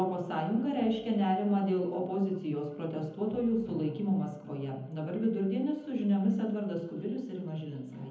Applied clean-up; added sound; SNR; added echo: none; none; none; reverberation time 1.0 s.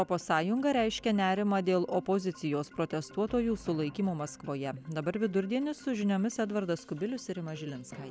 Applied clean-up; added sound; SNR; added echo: none; none; none; none.